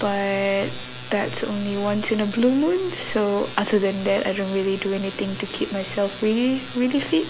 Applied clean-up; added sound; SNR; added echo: none; none; none; none.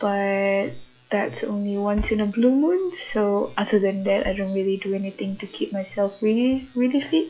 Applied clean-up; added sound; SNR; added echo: classical method log-MMSE.